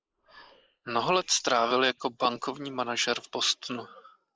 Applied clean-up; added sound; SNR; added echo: neural mask model Resemble Enhance denoiser.